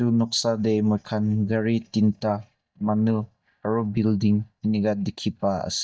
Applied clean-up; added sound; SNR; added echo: neural mask model DeepFilterNet 3.